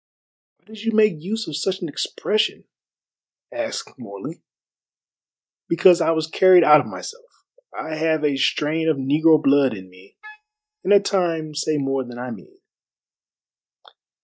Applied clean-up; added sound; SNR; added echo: neural mask model DeepFilterNet 3.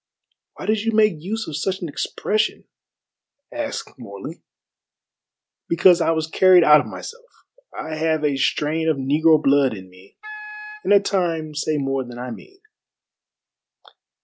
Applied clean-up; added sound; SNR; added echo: none; Wind instrument, woodwind instrument; 14 dB; none.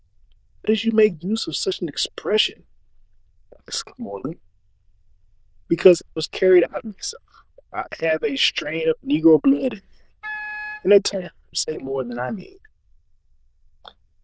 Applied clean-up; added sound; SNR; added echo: neural diffusion model UNIVERSE++.